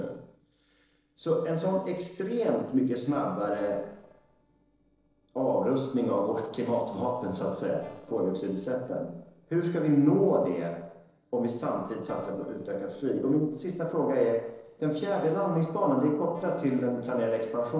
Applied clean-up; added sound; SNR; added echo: neural separator model SepFormer DNS4.